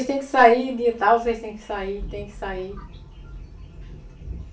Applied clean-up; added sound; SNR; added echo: none; none; none; reverberation time 0.3 s.